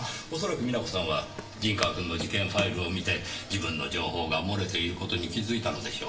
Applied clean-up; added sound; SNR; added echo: none; Walk, footsteps; 14 dB; reverberation time 0.6 s.